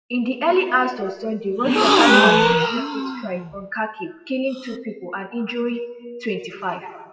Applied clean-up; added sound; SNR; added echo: classical method WPE with log-MMSE.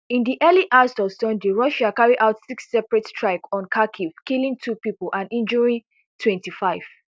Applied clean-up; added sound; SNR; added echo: none; none; none; none.